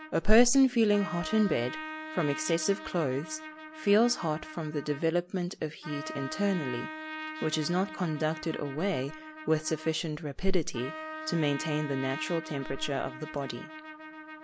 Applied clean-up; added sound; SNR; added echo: none; Trumpet; 13 dB; none.